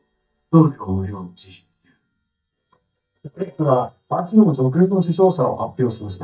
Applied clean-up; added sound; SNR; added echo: neural mask model DeepFilterNet 3.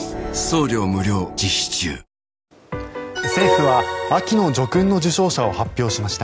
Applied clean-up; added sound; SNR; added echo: none; none; none; none.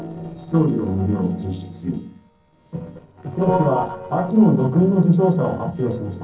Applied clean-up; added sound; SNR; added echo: neural separator model SepFormer DNS4.